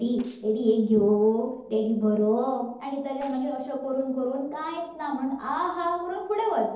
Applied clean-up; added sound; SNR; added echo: neural separator model SepFormer DNS4.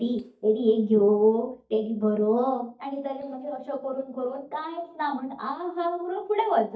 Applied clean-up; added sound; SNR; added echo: neural mask model DeepFilterNet 3.